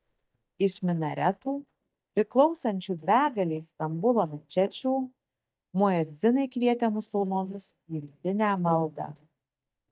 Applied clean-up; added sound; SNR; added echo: neural mask model DeepFilterNet 3.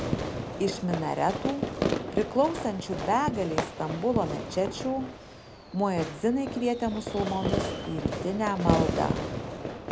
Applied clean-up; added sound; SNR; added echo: none; Fireworks; 2 dB; none.